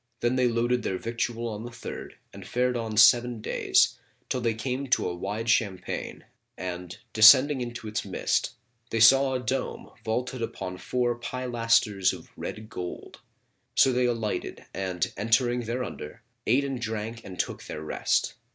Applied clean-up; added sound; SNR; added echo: none; none; none; none.